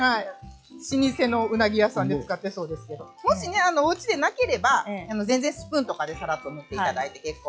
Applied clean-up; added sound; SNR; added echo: classical method log-MMSE.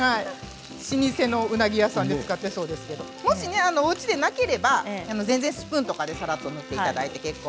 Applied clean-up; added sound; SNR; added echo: none; Bowed string instrument; 19 dB; none.